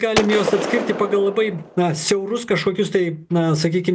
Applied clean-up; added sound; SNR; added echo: none; Gunshot, gunfire; 6 dB; none.